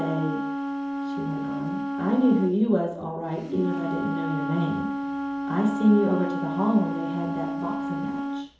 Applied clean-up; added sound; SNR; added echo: none; Wind instrument, woodwind instrument; 3 dB; reverberation time 2.8 s.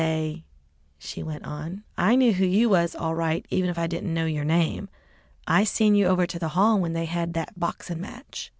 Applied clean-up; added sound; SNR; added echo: none; none; none; none.